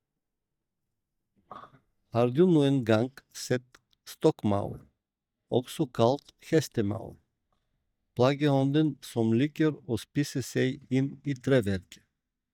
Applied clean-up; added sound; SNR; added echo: neural mask model DeepFilterNet 3.